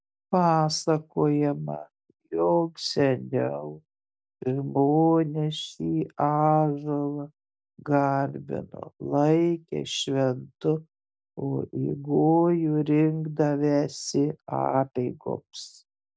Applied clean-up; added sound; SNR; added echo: none; none; none; none.